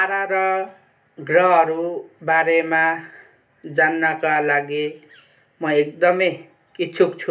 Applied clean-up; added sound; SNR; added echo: none; none; none; reverberation time 0.3 s.